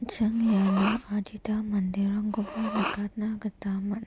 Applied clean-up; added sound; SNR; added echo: none; Respiratory sounds; 11 dB; none.